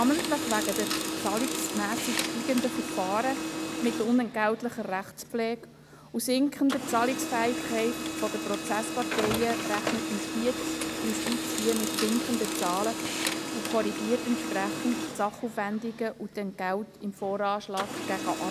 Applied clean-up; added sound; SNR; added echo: none; Printer; 3 dB; none.